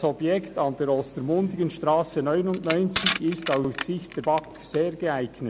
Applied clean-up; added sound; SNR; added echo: none; Crushing; 8 dB; none.